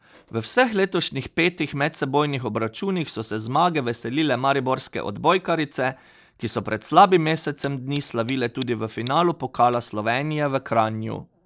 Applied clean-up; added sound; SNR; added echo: neural separator model SepFormer DNS4.